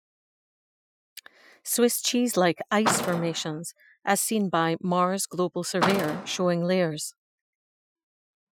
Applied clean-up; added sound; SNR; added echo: classical method Wiener filter.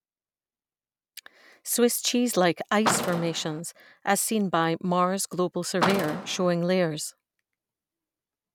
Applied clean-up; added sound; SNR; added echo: none; Car; 5 dB; none.